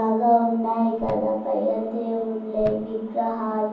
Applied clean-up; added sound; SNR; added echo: none; Thump, thud; 19 dB; reverberation time 1.2 s.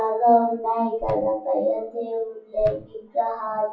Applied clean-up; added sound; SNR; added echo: classical method WPE with log-MMSE.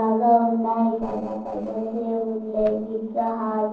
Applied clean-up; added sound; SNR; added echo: neural separator model SepFormer DNS4.